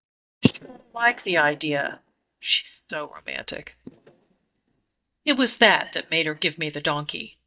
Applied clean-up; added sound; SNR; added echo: neural mask model DeepFilterNet 3.